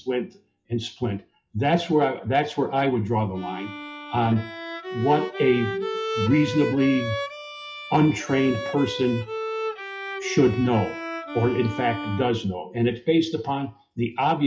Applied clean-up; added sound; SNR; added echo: classical method WPE with log-MMSE.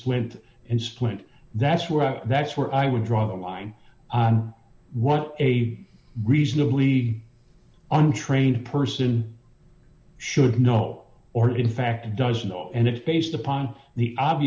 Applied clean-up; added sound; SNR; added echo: none; none; none; none.